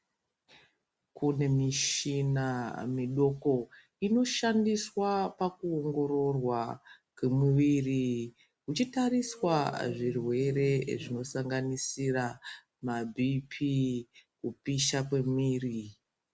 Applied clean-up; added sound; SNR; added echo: none; none; none; none.